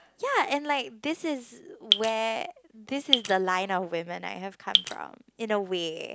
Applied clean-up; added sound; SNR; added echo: none; Drip; -4 dB; none.